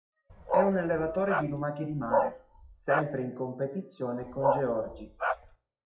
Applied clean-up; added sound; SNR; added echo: classical method WPE with log-MMSE.